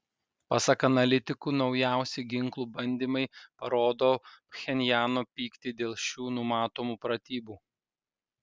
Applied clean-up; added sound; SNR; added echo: none; none; none; none.